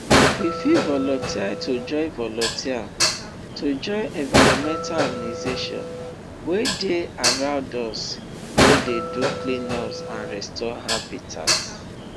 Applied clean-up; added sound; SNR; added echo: none; Dishes, pots, and pans; -3 dB; none.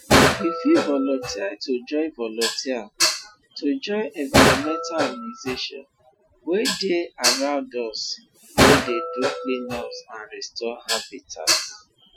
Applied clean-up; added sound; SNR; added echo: classical method Wiener filter.